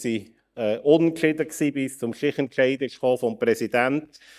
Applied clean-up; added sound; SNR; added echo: neural mask model DeepFilterNet 3.